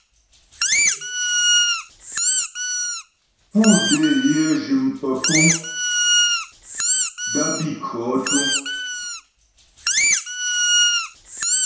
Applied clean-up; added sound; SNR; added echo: none; Squeak; -3 dB; reverberation time 0.7 s.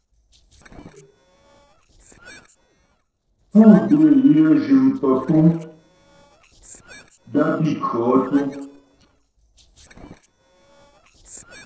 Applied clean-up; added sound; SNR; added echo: neural separator model SepFormer DNS4.